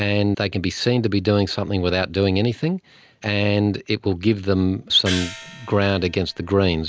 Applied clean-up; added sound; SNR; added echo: none; Gong; 13 dB; none.